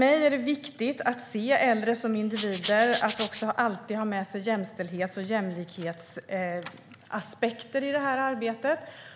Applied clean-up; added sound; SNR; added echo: none; Rattle (instrument); -5 dB; none.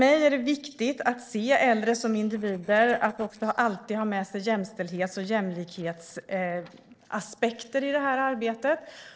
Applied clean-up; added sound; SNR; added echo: neural separator model SepFormer DNS4.